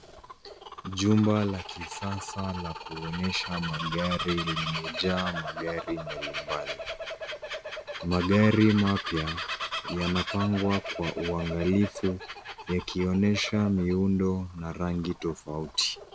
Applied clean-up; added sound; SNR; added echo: none; Bird vocalization, bird call, bird song; 9 dB; none.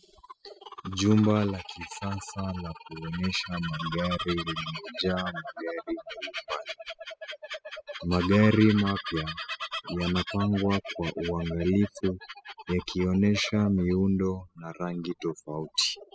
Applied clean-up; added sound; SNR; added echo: classical method spectral subtraction.